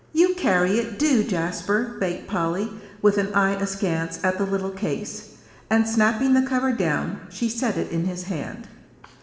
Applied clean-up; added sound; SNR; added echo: none; none; none; reverberation time 1.0 s.